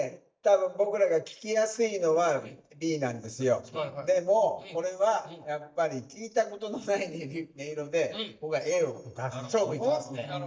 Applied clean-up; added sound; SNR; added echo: neural mask model DeepFilterNet 3.